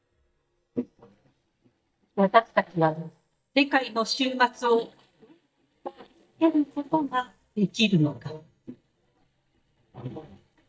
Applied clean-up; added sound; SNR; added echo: neural mask model DeepFilterNet 3.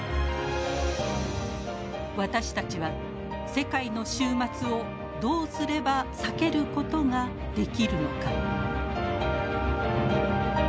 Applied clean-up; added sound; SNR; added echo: none; none; none; none.